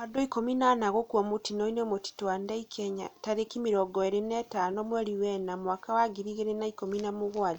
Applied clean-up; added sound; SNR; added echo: none; none; none; none.